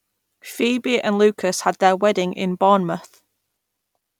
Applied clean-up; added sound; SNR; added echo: none; none; none; none.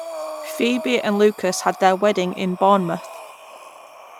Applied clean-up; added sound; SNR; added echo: none; Breathing; 14 dB; none.